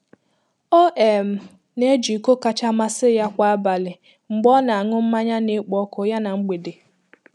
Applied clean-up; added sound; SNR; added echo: none; none; none; none.